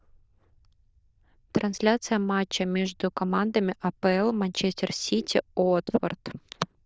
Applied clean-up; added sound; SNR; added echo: neural diffusion model UNIVERSE++.